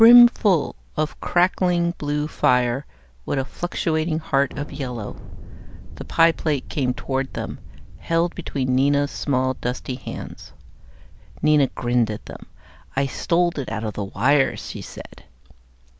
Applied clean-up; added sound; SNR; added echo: none; Thunder; 17 dB; none.